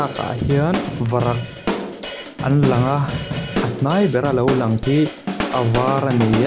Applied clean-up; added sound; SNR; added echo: none; Drum / Drum kit; 5 dB; none.